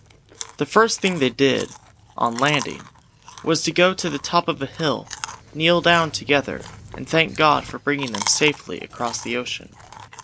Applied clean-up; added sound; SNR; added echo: none; Chewing, mastication; 16 dB; none.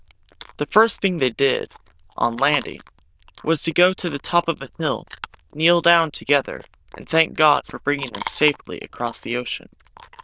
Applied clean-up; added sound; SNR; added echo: neural diffusion model UNIVERSE++.